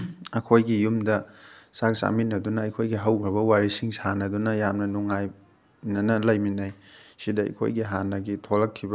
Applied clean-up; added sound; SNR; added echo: none; none; none; none.